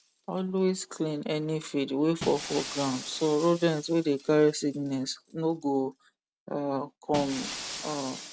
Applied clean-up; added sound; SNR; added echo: none; Shatter; 14 dB; none.